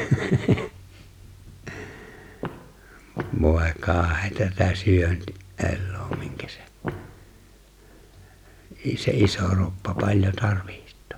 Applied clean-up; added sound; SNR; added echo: none; Walk, footsteps; 12 dB; none.